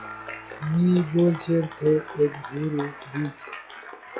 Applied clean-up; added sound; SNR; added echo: classical method log-MMSE.